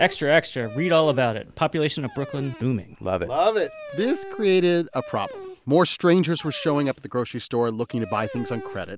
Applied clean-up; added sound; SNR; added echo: none; Dog; 17 dB; none.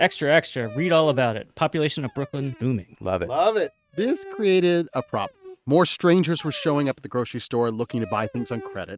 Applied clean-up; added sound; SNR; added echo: neural mask model RNNoise.